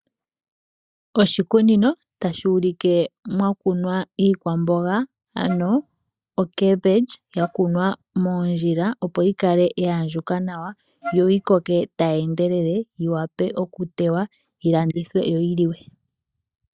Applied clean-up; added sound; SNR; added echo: neural mask model DeepFilterNet 3.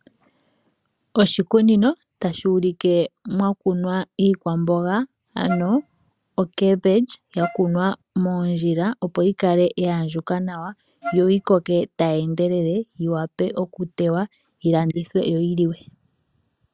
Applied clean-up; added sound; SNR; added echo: none; Wind instrument, woodwind instrument; 12 dB; none.